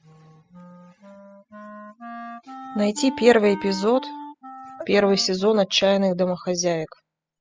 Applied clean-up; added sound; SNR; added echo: classical method spectral subtraction.